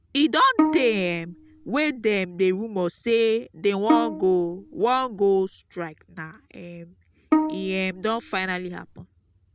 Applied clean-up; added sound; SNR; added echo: none; Bowed string instrument; 3 dB; none.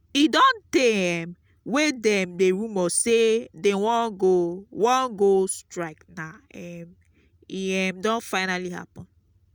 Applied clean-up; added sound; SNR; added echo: none; none; none; none.